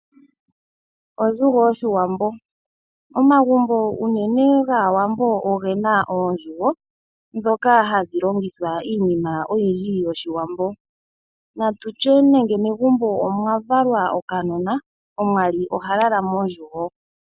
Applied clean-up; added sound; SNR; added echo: none; none; none; none.